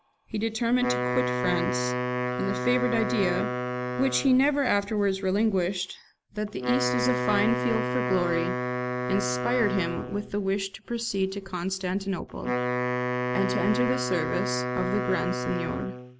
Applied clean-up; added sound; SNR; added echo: none; Wind instrument, woodwind instrument; 2 dB; none.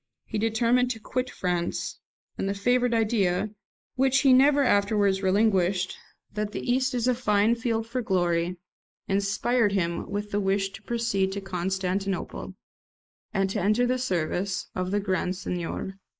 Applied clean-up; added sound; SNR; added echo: neural mask model Resemble Enhance denoiser.